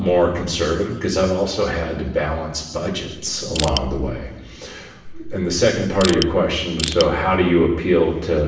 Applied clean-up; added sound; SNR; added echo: none; Crushing; 7 dB; reverberation time 1.0 s.